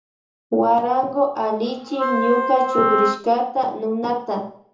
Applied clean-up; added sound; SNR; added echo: none; Wind instrument, woodwind instrument; 2 dB; reverberation time 0.6 s.